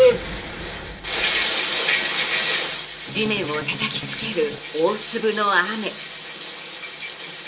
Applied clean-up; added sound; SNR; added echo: none; Strum; 12 dB; reverberation time 0.2 s.